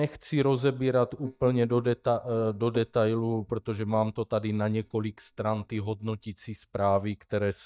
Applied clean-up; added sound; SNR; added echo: neural mask model DeepFilterNet 3.